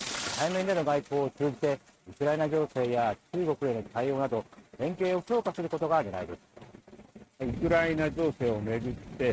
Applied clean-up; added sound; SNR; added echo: neural mask model RNNoise.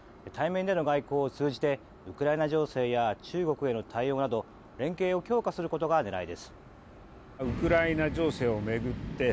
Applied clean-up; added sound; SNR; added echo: none; none; none; none.